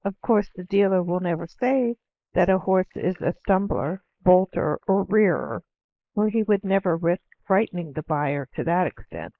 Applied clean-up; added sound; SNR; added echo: neural mask model Resemble Enhance denoiser.